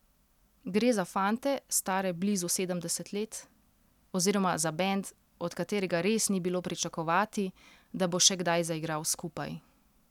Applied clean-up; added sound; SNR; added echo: none; none; none; none.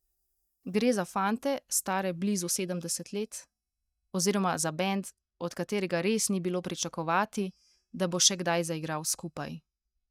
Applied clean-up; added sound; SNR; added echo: neural mask model DeepFilterNet 3.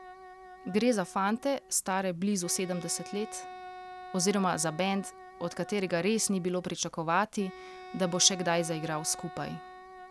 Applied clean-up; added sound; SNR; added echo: none; Wind instrument, woodwind instrument; 16 dB; none.